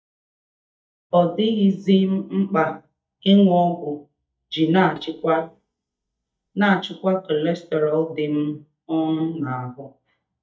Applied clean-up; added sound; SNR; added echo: neural mask model DeepFilterNet 3.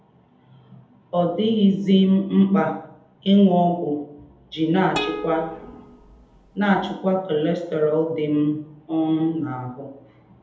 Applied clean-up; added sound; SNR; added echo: none; Plucked string instrument; 12 dB; reverberation time 0.7 s.